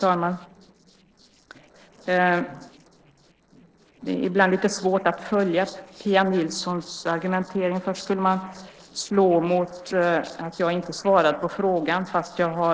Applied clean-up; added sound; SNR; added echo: neural separator model SepFormer DNS4.